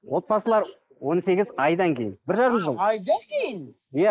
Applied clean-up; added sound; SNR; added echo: neural mask model Resemble Enhance denoiser.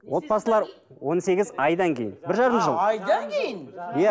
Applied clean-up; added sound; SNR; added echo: none; none; none; none.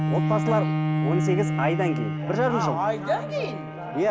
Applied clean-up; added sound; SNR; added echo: none; Bowed string instrument; 0 dB; none.